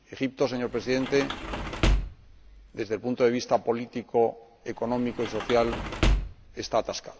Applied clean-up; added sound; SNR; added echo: none; Sliding door / Slam; 2 dB; none.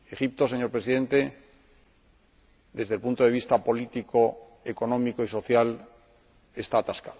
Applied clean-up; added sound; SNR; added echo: none; none; none; none.